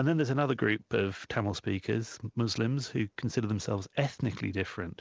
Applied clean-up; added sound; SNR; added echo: none; none; none; none.